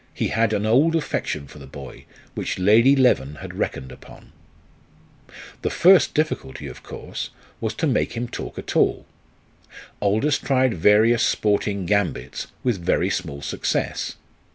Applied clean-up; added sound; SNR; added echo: none; none; none; none.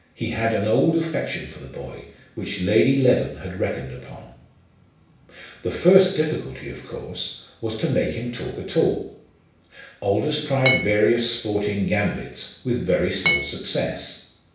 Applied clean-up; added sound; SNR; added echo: none; Glass; -1 dB; reverberation time 0.7 s.